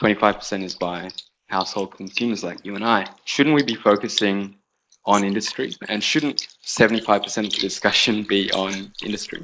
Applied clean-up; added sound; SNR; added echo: neural mask model Resemble Enhance denoiser.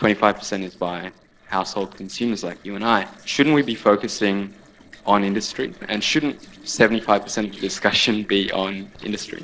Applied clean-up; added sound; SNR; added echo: neural separator model SepFormer DNS4.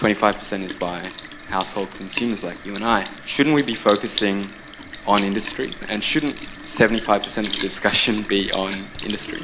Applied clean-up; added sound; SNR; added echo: none; Sink (filling or washing) / Liquid; 8 dB; none.